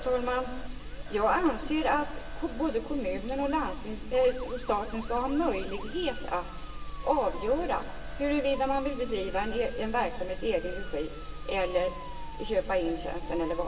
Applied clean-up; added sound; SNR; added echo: none; Motor vehicle (road) / Siren; 18 dB; reverberation time 1.3 s.